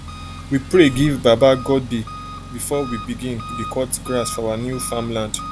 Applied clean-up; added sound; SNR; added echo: none; Engine; 12 dB; none.